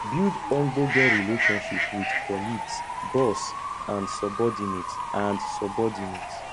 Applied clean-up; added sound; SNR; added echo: none; Bird / Fowl; 1 dB; none.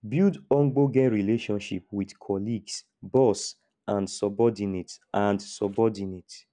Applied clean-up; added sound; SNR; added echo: none; none; none; none.